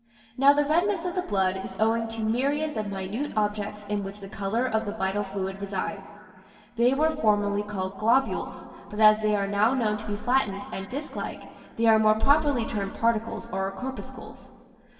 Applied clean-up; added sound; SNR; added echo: none; none; none; reverberation time 2.2 s.